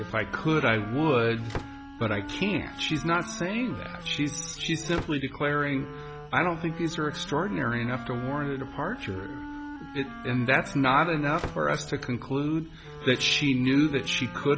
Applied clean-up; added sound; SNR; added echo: none; Squeak / Slam / Wood + Wind instrument, woodwind instrument; 13 dB; none.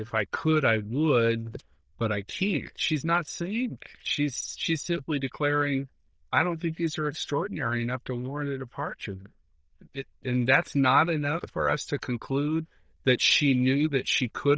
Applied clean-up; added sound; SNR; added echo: neural diffusion model UNIVERSE++.